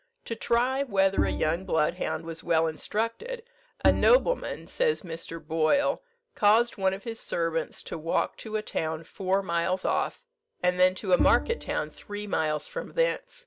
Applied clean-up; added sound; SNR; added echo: none; Bowed string instrument; 6 dB; none.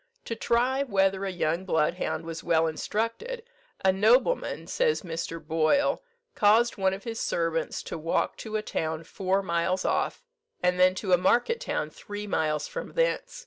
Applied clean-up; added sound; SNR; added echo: none; none; none; none.